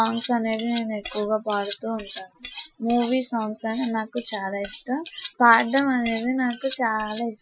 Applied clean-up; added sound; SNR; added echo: classical method Wiener filter.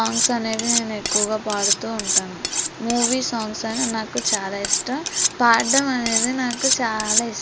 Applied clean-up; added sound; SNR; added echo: none; Cutlery, silverware; 0 dB; none.